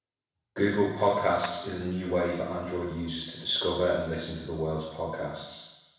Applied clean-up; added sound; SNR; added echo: none; Clapping; 17 dB; reverberation time 1.0 s.